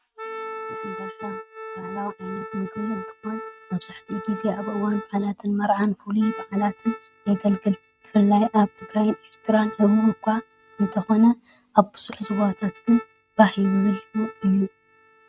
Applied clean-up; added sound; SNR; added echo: neural mask model RNNoise.